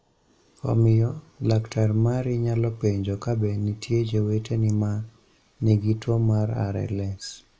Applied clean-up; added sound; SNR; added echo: neural mask model Resemble Enhance denoiser.